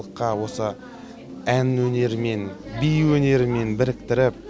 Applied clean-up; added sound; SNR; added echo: none; none; none; none.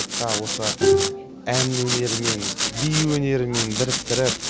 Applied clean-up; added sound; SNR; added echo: none; Bowed string instrument + Domestic sounds, home sounds; 0 dB; none.